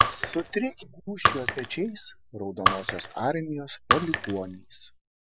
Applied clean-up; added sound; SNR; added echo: classical method Wiener filter.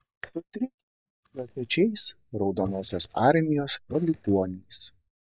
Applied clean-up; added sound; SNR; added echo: neural mask model DeepFilterNet 3.